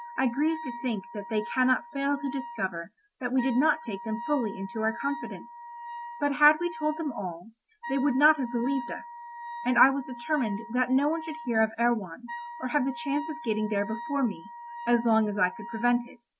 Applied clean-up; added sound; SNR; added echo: none; Wind instrument, woodwind instrument; 12 dB; none.